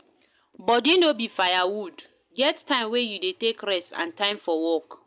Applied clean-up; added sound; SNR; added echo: none; none; none; none.